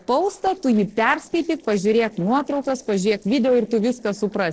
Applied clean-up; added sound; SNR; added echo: neural separator model SepFormer DNS4.